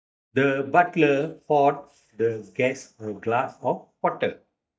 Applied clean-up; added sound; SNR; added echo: neural mask model DeepFilterNet 3.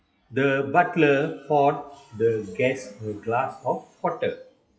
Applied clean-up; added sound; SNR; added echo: classical method WPE with log-MMSE.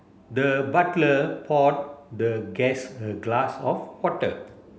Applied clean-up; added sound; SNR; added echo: none; none; none; none.